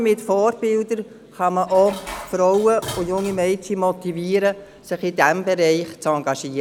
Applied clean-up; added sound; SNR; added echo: none; Dishes, pots, and pans; 17 dB; none.